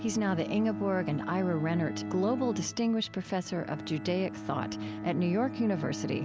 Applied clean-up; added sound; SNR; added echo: none; Bowed string instrument; 8 dB; none.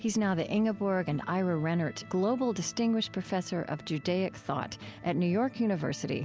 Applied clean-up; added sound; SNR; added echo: none; none; none; none.